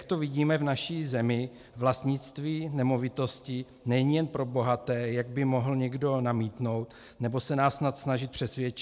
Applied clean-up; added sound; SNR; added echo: none; none; none; none.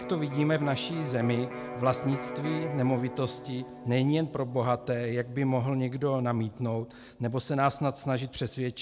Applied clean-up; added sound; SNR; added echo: none; Electric guitar; 12 dB; none.